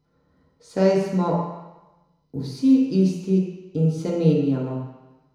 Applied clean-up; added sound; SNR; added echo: none; none; none; reverberation time 1.0 s.